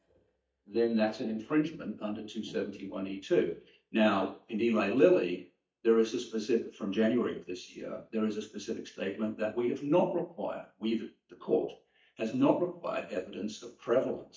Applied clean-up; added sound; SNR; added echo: neural mask model DeepFilterNet 3.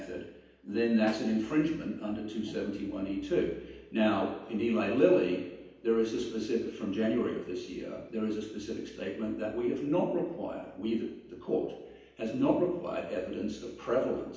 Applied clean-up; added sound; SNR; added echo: none; Snare drum; 16 dB; reverberation time 0.9 s.